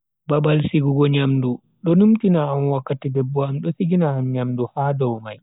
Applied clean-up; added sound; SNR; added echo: none; none; none; none.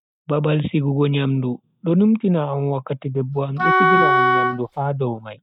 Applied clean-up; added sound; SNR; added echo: neural mask model RNNoise.